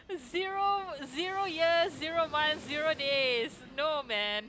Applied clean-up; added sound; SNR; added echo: none; Fixed-wing aircraft, airplane; 19 dB; none.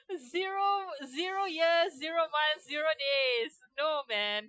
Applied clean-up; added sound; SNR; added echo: classical method Wiener filter.